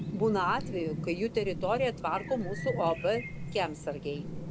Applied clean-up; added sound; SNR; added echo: none; Chirp, tweet; 7 dB; none.